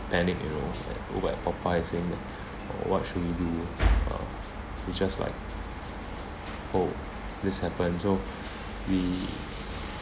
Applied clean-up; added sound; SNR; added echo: none; none; none; none.